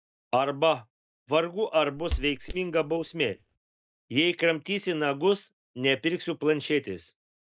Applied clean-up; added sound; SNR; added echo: neural mask model DeepFilterNet 3.